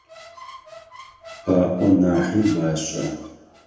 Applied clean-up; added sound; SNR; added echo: none; Squeak; 19 dB; reverberation time 0.9 s.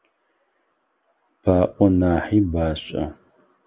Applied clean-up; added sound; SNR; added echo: none; none; none; none.